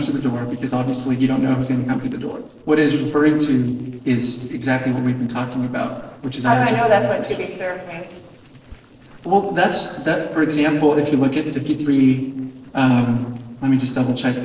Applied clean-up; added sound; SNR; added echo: neural separator model SepFormer DNS4.